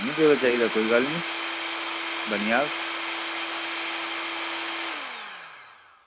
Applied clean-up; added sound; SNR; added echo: none; Tools / Domestic sounds, home sounds; -1 dB; none.